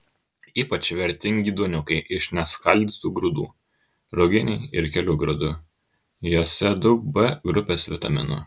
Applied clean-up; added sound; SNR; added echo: none; none; none; none.